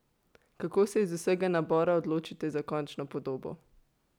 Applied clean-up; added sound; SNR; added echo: none; none; none; none.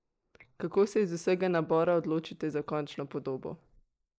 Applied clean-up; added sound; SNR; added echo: neural mask model Resemble Enhance denoiser.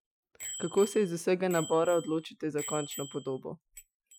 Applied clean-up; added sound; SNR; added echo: classical method Wiener filter.